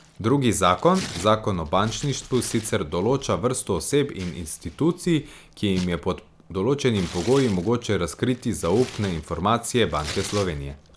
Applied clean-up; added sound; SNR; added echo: none; Tearing; 18 dB; none.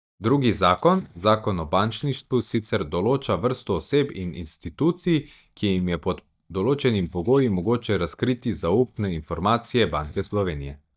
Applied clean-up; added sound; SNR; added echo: neural mask model DeepFilterNet 3.